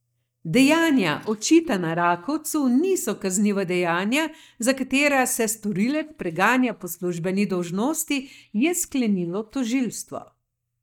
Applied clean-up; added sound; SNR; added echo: neural mask model DeepFilterNet 3.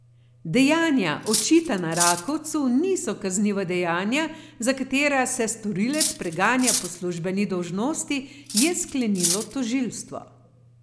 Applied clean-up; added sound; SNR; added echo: none; Cutlery, silverware; 0 dB; none.